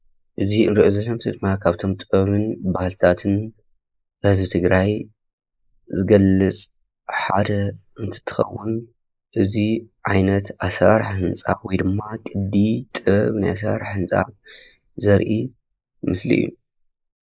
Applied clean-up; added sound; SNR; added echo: neural mask model Resemble Enhance denoiser.